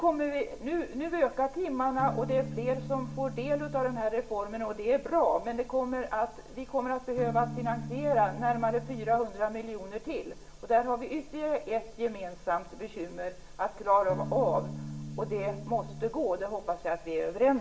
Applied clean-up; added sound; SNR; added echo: none; Electric guitar / Strum; 8 dB; reverberation time 0.7 s.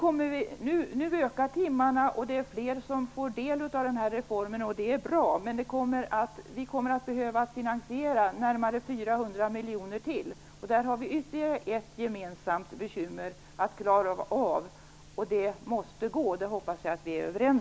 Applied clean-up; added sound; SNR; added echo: none; none; none; none.